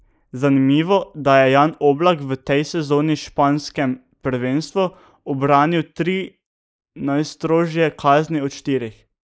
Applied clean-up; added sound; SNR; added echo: neural mask model Resemble Enhance denoiser.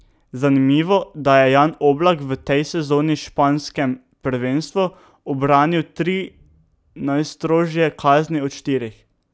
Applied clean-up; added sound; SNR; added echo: none; none; none; none.